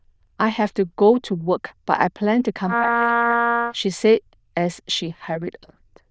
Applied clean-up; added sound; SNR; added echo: neural diffusion model UNIVERSE++.